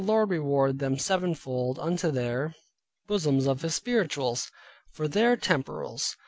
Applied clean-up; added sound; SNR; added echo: none; none; none; none.